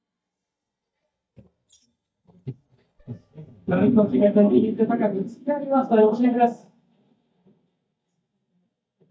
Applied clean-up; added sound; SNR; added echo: neural mask model DeepFilterNet 3.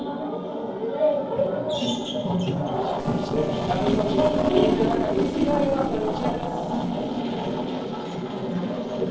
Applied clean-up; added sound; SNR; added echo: neural separator model SepFormer DNS4.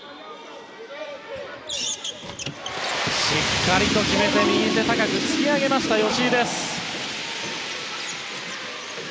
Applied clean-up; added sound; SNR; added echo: none; none; none; none.